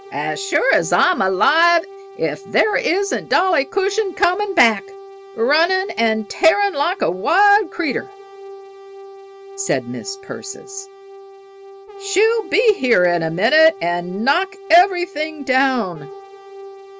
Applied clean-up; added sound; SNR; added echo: none; Brass instrument; 18 dB; none.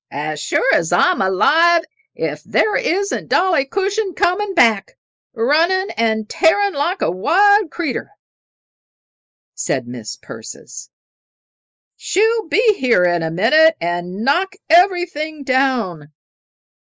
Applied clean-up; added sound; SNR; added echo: neural mask model Resemble Enhance denoiser.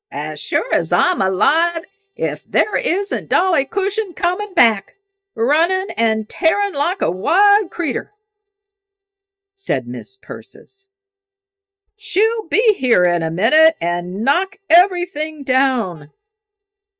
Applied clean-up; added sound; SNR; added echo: neural mask model DeepFilterNet 3.